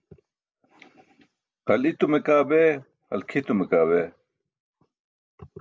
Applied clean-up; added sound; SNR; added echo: none; none; none; none.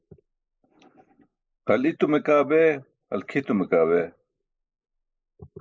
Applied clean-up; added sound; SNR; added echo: neural mask model Resemble Enhance denoiser.